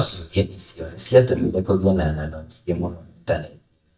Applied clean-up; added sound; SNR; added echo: neural mask model DeepFilterNet 3.